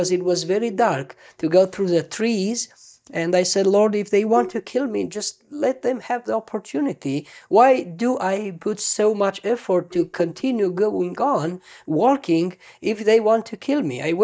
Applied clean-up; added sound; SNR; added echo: neural mask model DeepFilterNet 3.